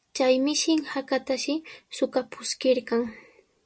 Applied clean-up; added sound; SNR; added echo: none; none; none; none.